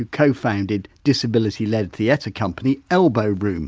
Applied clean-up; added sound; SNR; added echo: none; none; none; none.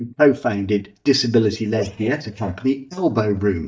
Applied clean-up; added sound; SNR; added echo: neural mask model DeepFilterNet 3.